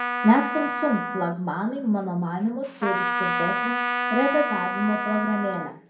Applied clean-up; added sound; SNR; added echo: none; Trumpet; 3 dB; reverberation time 0.5 s.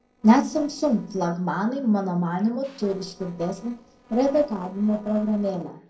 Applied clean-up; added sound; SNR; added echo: neural separator model SepFormer DNS4.